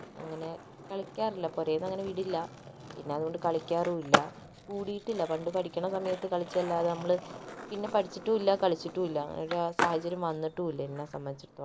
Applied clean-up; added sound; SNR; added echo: none; Skateboard; 7 dB; none.